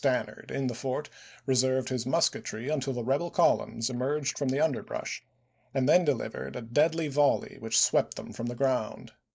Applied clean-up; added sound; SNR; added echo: neural mask model Resemble Enhance denoiser.